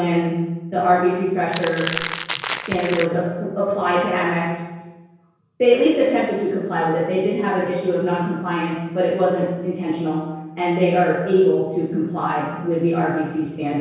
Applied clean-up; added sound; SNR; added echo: none; Crackle; 7 dB; reverberation time 1.0 s.